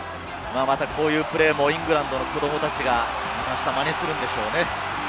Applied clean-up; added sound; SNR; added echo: none; none; none; none.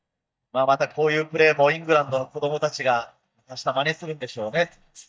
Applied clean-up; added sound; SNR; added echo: neural mask model DeepFilterNet 3.